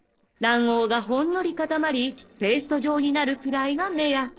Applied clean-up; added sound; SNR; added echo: neural separator model SepFormer DNS4.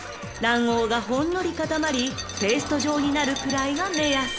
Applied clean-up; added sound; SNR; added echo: none; Glass; 13 dB; none.